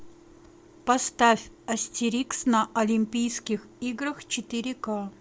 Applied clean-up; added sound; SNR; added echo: none; none; none; none.